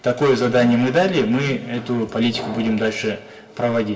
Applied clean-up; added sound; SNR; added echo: none; Alarm; 18 dB; reverberation time 0.2 s.